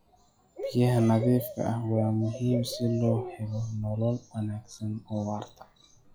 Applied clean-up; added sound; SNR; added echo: classical method log-MMSE.